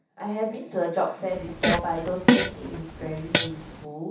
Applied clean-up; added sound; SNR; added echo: none; Fart; -5 dB; reverberation time 0.7 s.